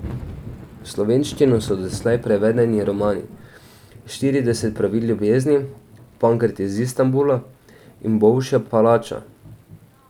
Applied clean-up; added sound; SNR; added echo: none; Thunder / Rain; 17 dB; none.